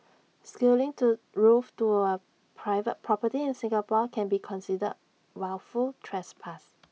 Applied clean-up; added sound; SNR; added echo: none; none; none; none.